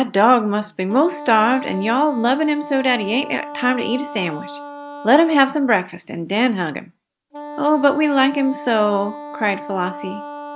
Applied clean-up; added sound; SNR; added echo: none; Wind instrument, woodwind instrument; 14 dB; none.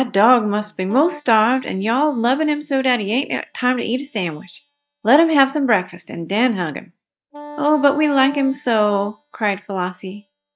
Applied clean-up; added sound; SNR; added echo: neural mask model DeepFilterNet 3.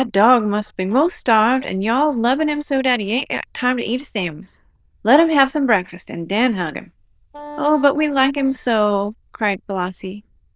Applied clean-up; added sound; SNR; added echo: neural diffusion model UNIVERSE++.